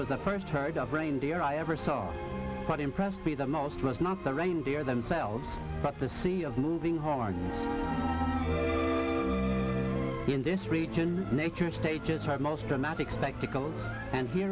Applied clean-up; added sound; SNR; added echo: none; none; none; none.